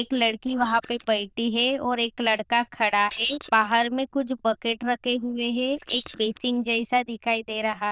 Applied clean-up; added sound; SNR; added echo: neural diffusion model UNIVERSE++.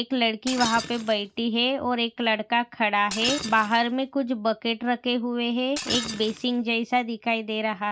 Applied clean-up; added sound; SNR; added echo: none; Shatter; 12 dB; none.